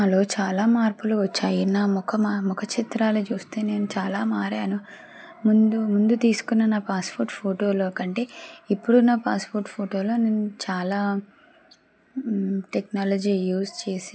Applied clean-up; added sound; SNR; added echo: none; none; none; none.